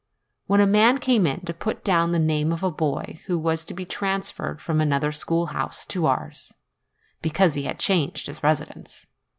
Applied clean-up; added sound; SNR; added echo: none; none; none; none.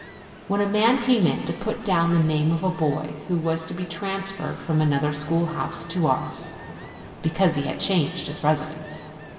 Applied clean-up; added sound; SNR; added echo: none; Ocean; 17 dB; reverberation time 2.8 s.